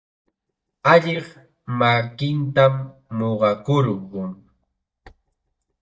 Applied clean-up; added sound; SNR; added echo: neural mask model DeepFilterNet 3.